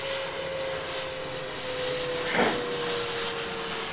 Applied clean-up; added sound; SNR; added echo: none; Fixed-wing aircraft, airplane; -5 dB; reverberation time 1.4 s.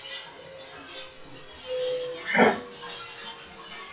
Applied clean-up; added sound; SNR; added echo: classical method WPE with log-MMSE.